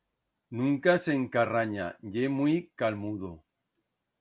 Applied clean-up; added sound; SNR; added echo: none; none; none; none.